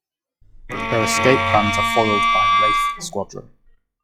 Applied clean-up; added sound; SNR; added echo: classical method log-MMSE.